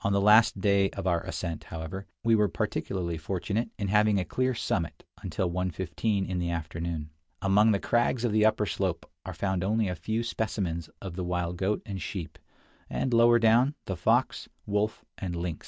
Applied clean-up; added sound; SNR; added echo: none; none; none; none.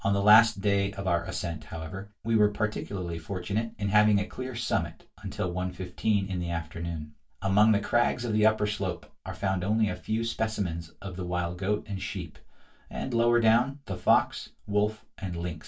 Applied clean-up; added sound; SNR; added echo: none; none; none; reverberation time 0.2 s.